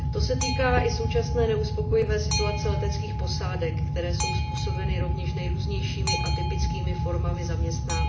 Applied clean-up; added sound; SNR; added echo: none; Boat, Water vehicle; -5 dB; reverberation time 0.4 s.